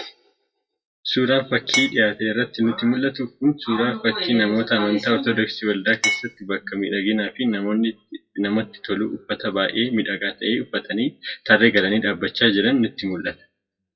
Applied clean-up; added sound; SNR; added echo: classical method WPE with log-MMSE.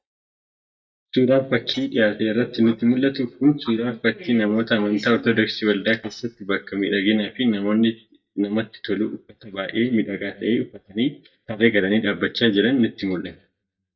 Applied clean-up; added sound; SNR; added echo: neural mask model DeepFilterNet 3.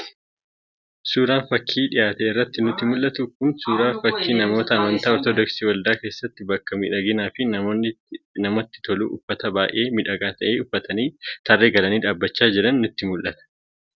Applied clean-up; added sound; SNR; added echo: none; none; none; none.